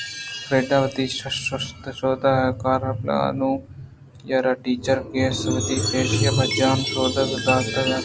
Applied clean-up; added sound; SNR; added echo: none; Chime; 10 dB; none.